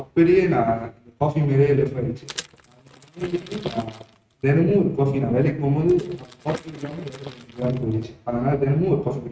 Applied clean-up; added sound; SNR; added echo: neural mask model RNNoise.